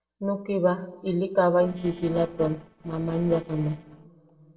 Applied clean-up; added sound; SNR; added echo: neural separator model SepFormer DNS4.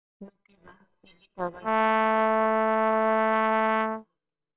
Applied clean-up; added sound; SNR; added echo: neural separator model SepFormer WHAMR!.